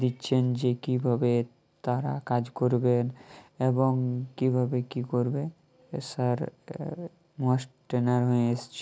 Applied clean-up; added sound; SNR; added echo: none; none; none; none.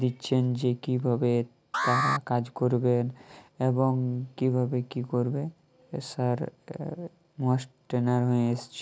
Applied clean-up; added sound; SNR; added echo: none; Alarm; 4 dB; none.